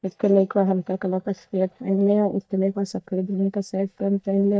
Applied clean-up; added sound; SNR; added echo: neural mask model DeepFilterNet 3.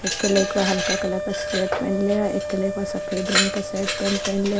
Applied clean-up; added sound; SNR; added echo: none; Wind instrument, woodwind instrument + Glass; 2 dB; none.